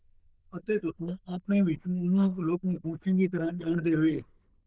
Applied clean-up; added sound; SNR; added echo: neural diffusion model UNIVERSE++.